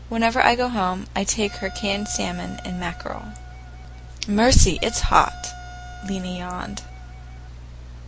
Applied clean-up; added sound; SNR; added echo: none; Wind instrument, woodwind instrument; 20 dB; none.